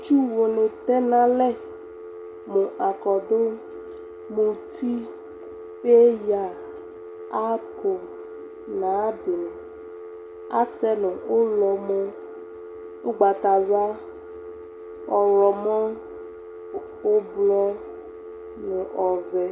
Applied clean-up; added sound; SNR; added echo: none; Telephone; 15 dB; none.